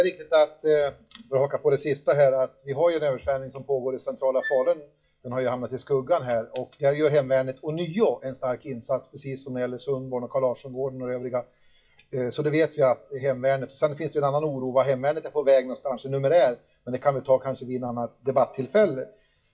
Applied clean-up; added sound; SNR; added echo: classical method WPE with log-MMSE.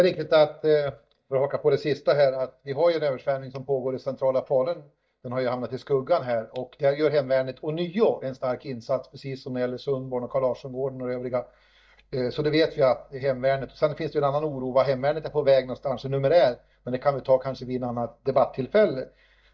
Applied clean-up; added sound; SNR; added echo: neural mask model DeepFilterNet 3.